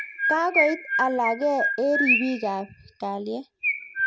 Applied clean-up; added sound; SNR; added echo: none; Chirp, tweet; 1 dB; none.